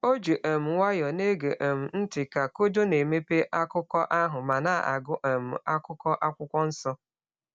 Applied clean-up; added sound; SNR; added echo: none; none; none; none.